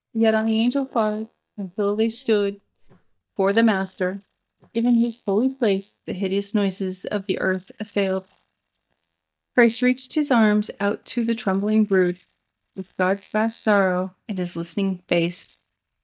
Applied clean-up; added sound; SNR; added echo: neural mask model DeepFilterNet 3.